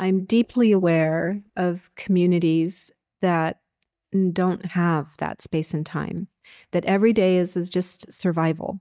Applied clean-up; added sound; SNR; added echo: neural mask model DeepFilterNet 3.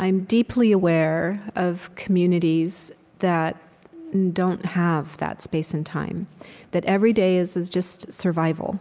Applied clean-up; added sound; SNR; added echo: none; none; none; none.